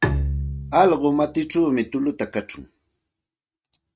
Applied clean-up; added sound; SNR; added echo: neural mask model RNNoise.